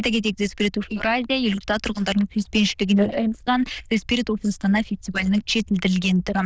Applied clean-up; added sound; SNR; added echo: neural diffusion model UNIVERSE++.